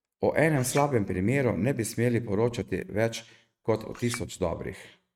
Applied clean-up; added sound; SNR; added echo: neural mask model RNNoise.